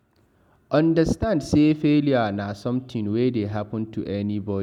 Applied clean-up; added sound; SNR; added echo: none; none; none; none.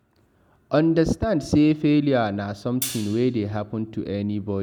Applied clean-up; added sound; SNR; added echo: none; Hi-hat; 14 dB; none.